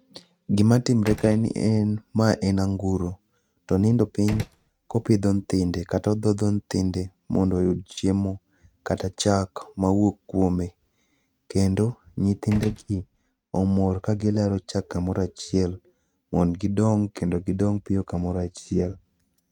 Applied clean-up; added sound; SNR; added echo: neural mask model RNNoise.